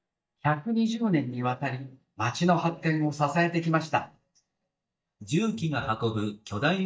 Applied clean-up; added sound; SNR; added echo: neural mask model DeepFilterNet 3.